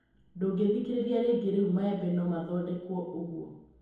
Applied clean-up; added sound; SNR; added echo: none; none; none; reverberation time 2.0 s.